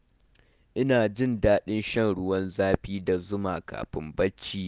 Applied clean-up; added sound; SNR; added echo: none; none; none; none.